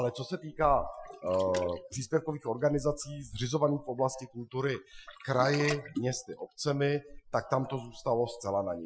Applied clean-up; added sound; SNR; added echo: classical method Wiener filter.